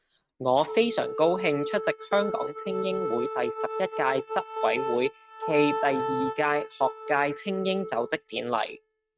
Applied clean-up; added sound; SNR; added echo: neural mask model RNNoise.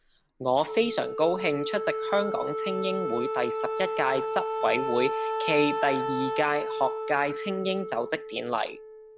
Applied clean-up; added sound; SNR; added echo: none; Wind instrument, woodwind instrument; 3 dB; none.